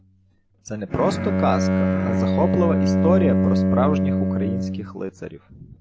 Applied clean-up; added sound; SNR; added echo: none; Bowed string instrument; -5 dB; none.